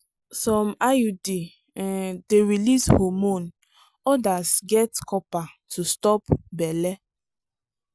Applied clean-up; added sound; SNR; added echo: none; none; none; none.